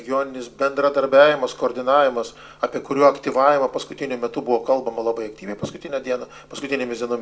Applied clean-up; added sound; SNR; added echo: none; none; none; reverberation time 0.3 s.